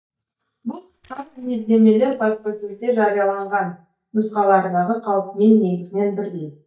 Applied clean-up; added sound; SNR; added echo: neural mask model DeepFilterNet 3.